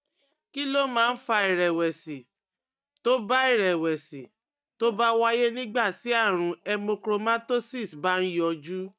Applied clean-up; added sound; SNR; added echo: neural mask model DeepFilterNet 3.